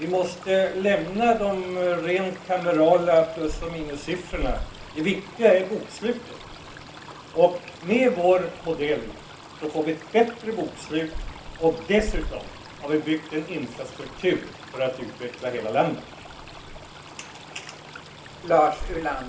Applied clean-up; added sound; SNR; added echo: none; Stream; 13 dB; reverberation time 0.3 s.